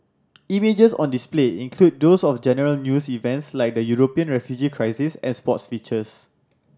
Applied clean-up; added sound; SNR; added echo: none; none; none; none.